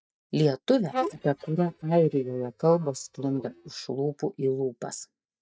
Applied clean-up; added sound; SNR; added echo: neural mask model DeepFilterNet 3.